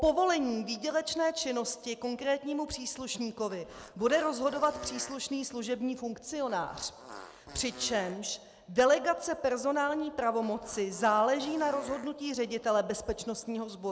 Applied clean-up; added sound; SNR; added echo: none; Fart; 18 dB; none.